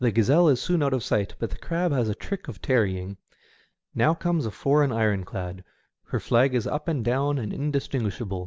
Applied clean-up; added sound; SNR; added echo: none; none; none; none.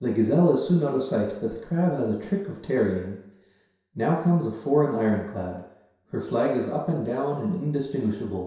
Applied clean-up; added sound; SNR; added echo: none; none; none; reverberation time 0.7 s.